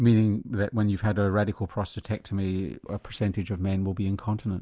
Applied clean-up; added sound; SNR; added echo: none; none; none; none.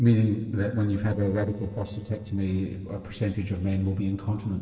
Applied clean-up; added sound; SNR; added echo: neural separator model SepFormer DNS4.